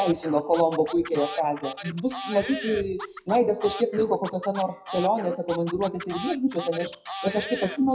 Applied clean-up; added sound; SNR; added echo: classical method WPE with log-MMSE.